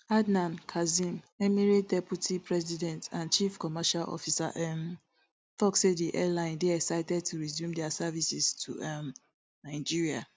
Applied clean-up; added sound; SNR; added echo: none; none; none; none.